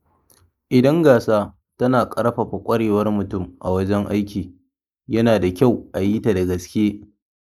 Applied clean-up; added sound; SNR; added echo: neural mask model Resemble Enhance denoiser.